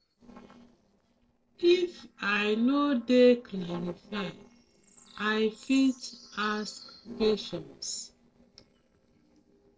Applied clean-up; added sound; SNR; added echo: neural separator model SepFormer DNS4.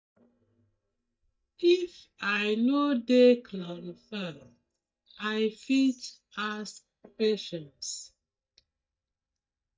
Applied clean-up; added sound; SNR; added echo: neural mask model DeepFilterNet 3.